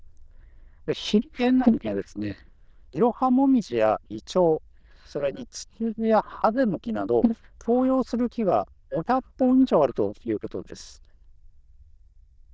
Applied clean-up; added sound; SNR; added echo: neural diffusion model UNIVERSE++.